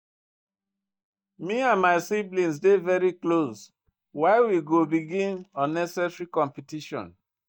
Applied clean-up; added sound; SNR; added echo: neural mask model DeepFilterNet 3.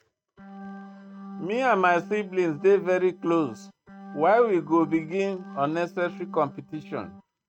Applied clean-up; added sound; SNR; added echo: neural mask model RNNoise.